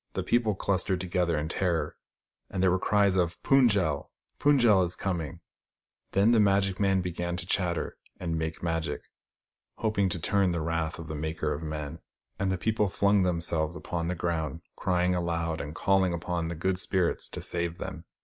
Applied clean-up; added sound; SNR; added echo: none; none; none; none.